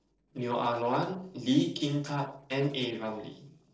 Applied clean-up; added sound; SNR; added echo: neural separator model SepFormer DNS4.